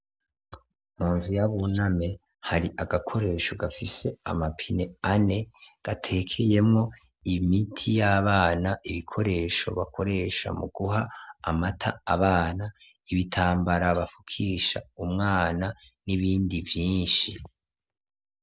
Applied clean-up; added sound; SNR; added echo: none; none; none; none.